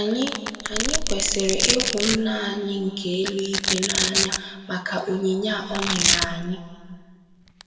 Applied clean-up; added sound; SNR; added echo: none; Domestic sounds, home sounds; 0 dB; reverberation time 1.5 s.